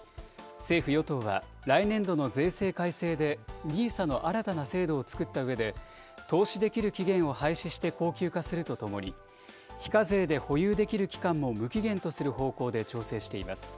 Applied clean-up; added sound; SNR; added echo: none; none; none; none.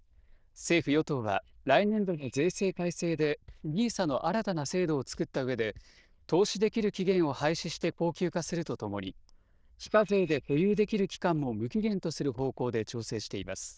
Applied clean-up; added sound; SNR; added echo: neural diffusion model UNIVERSE++.